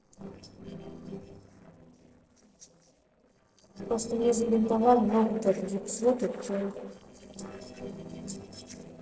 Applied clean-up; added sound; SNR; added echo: neural separator model SepFormer DNS4.